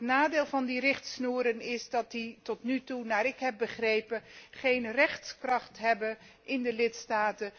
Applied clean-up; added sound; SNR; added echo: none; none; none; none.